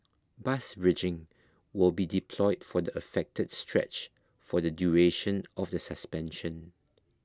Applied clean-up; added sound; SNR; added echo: none; none; none; none.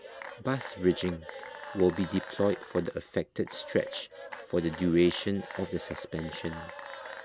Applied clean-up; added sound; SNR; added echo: none; Applause / Cheering / Clapping; 13 dB; none.